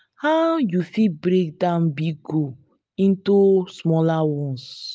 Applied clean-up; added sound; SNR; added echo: none; none; none; none.